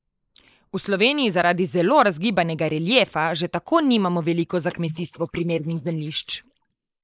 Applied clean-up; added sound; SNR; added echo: neural mask model Resemble Enhance denoiser.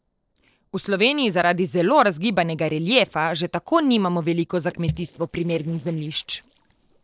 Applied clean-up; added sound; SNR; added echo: neural separator model SepFormer DNS4.